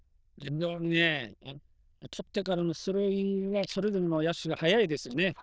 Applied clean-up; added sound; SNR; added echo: neural diffusion model UNIVERSE++.